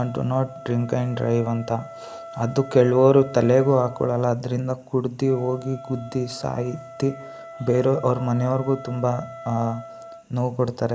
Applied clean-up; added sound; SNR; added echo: none; Wind instrument, woodwind instrument; 17 dB; none.